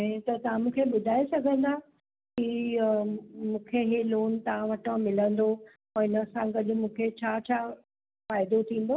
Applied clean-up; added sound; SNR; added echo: none; none; none; none.